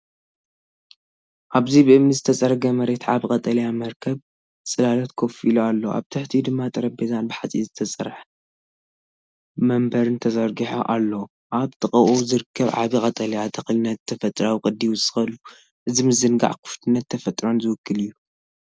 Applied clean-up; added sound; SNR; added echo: none; none; none; none.